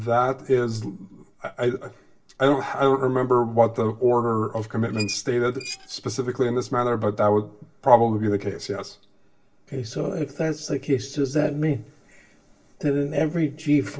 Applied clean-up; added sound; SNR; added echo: none; Squeak; 18 dB; reverberation time 0.2 s.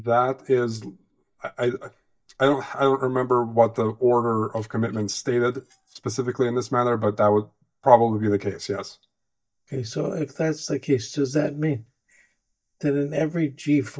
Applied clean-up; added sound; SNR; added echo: neural mask model DeepFilterNet 3.